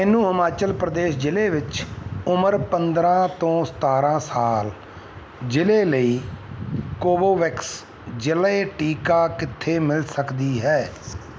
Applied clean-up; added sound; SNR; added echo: none; none; none; none.